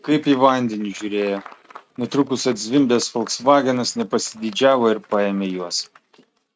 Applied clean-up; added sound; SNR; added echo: neural mask model RNNoise.